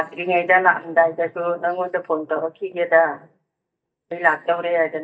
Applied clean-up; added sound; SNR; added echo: neural mask model DeepFilterNet 3.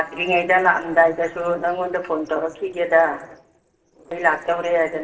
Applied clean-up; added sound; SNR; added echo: neural separator model SepFormer DNS4.